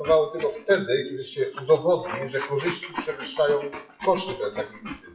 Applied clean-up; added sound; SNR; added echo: classical method WPE with log-MMSE.